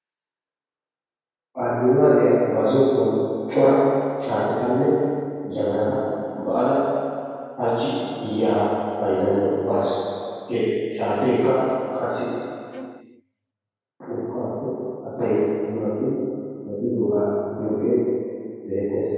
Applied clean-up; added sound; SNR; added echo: none; Bowed string instrument; 20 dB; reverberation time 2.2 s.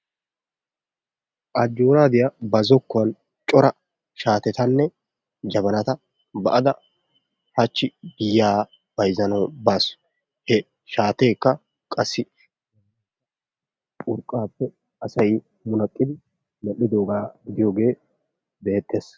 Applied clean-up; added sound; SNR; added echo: none; none; none; none.